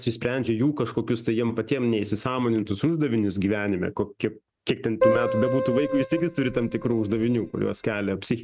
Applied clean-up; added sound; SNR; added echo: neural mask model RNNoise.